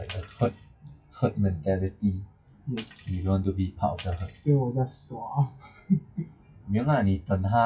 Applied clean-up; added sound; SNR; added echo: classical method WPE with log-MMSE.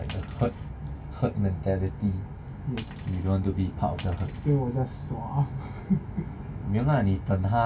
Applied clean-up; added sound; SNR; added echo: none; Cutlery, silverware; 18 dB; reverberation time 0.2 s.